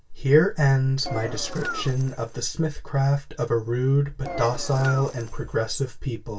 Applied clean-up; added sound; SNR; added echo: none; Engine; 11 dB; reverberation time 0.1 s.